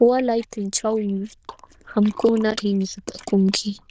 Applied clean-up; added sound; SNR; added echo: neural diffusion model UNIVERSE++.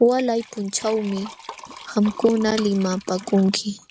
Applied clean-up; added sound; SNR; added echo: none; Liquid; 18 dB; none.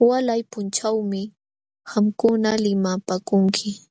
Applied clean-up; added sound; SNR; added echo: none; none; none; none.